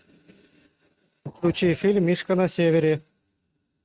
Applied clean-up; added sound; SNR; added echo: neural mask model RNNoise.